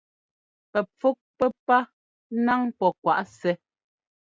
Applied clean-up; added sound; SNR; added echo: none; none; none; none.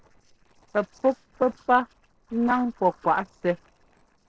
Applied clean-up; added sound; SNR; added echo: neural separator model SepFormer DNS4.